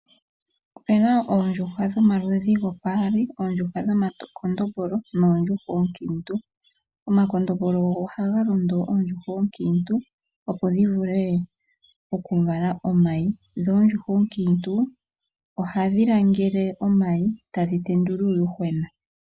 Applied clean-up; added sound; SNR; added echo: none; none; none; none.